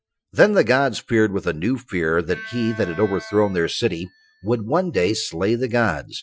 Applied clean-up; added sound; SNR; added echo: classical method Wiener filter.